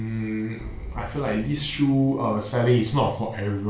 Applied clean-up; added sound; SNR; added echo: none; Boom; 16 dB; reverberation time 0.3 s.